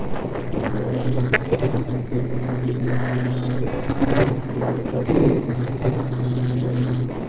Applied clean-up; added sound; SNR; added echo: neural separator model SepFormer DNS4.